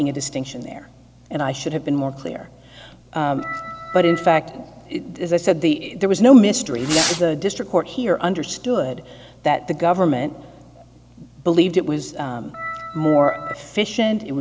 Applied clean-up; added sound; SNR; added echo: none; Organ + Fireworks; 8 dB; none.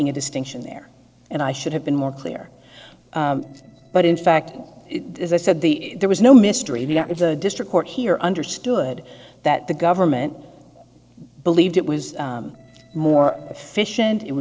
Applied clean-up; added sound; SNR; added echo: neural separator model SepFormer DNS4.